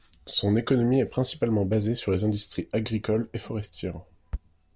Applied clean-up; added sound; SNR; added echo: none; none; none; none.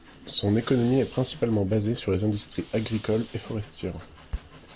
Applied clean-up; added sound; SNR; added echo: none; Train + Fire; 19 dB; none.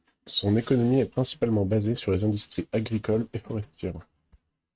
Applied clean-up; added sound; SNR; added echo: neural mask model RNNoise.